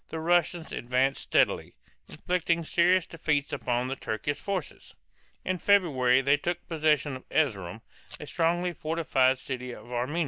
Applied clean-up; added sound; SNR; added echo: neural mask model DeepFilterNet 3.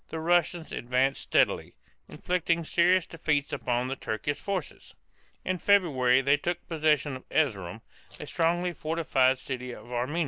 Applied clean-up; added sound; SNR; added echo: neural separator model SepFormer DNS4.